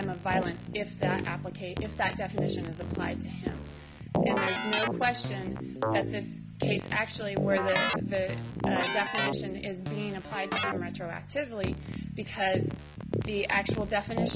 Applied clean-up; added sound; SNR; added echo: none; Keyboard (musical); -1 dB; none.